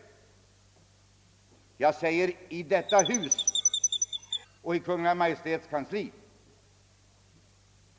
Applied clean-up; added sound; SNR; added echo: none; Chirp, tweet; -2 dB; none.